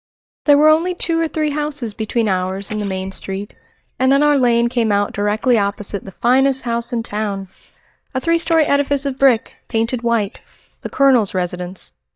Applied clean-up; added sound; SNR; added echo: neural mask model DeepFilterNet 3.